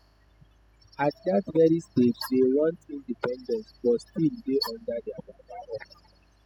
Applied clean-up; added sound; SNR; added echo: classical method spectral subtraction.